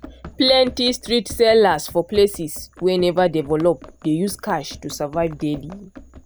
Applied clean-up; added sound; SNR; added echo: none; Run; 20 dB; none.